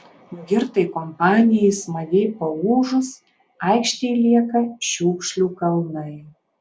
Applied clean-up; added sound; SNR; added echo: none; none; none; none.